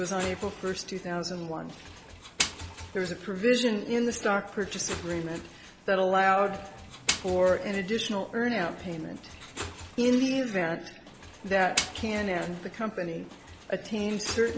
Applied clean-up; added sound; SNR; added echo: none; Engine; 11 dB; none.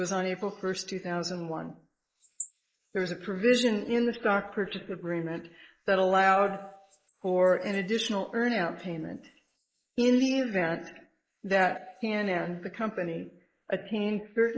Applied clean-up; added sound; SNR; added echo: neural mask model Resemble Enhance denoiser.